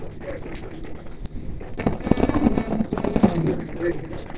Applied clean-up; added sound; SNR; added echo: neural separator model SepFormer DNS4.